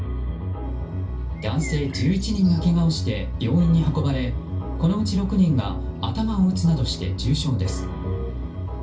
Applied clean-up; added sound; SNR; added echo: none; Bird; 20 dB; reverberation time 0.2 s.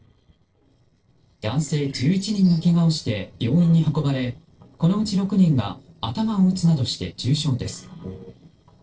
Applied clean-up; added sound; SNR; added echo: neural separator model SepFormer DNS4.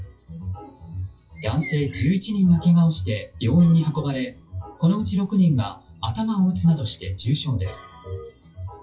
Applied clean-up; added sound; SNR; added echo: classical method WPE with log-MMSE.